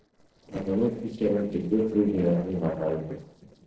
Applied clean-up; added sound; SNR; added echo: neural separator model SepFormer DNS4.